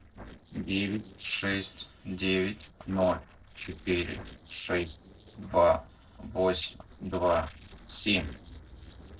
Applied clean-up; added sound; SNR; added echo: neural separator model SepFormer DNS4.